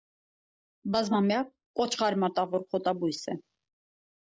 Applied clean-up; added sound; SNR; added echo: neural mask model Resemble Enhance denoiser.